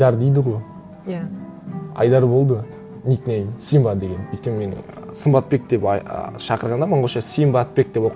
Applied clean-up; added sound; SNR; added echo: none; none; none; none.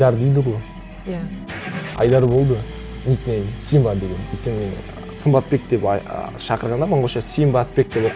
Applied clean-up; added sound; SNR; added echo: none; Engine starting / Car; 15 dB; none.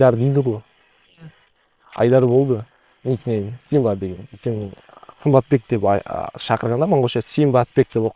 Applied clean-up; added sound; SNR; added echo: neural separator model SepFormer WHAM!.